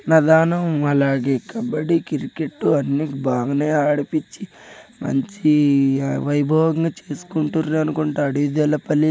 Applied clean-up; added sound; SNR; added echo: none; none; none; none.